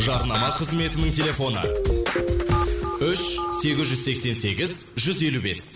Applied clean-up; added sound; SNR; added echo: none; none; none; none.